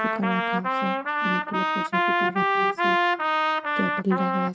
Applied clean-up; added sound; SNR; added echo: neural mask model RNNoise.